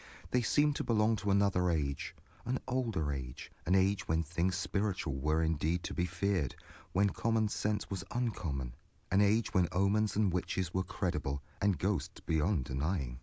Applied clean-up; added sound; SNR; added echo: none; none; none; none.